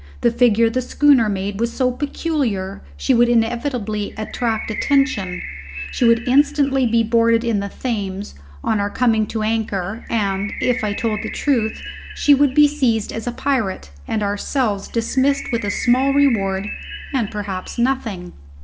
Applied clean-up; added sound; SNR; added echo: none; Bird; 13 dB; reverberation time 0.4 s.